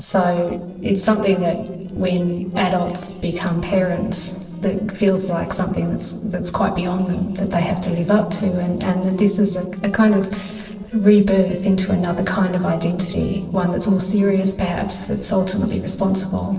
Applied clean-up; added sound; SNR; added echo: neural separator model SepFormer DNS4.